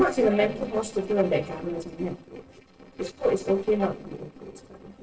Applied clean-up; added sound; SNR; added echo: neural separator model SepFormer DNS4.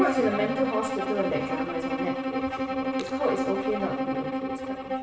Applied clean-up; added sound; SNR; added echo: none; Bowed string instrument; -1 dB; reverberation time 2.3 s.